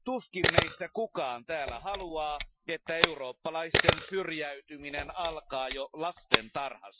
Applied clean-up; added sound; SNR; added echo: classical method Wiener filter.